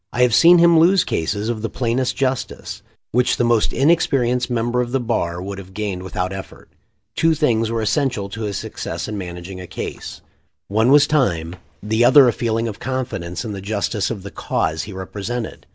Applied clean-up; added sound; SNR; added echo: none; none; none; none.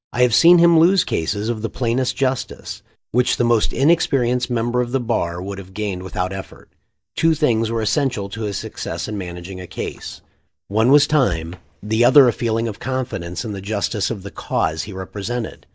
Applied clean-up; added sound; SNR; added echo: neural mask model DeepFilterNet 3.